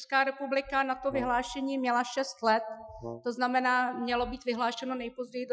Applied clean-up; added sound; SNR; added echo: classical method Wiener filter.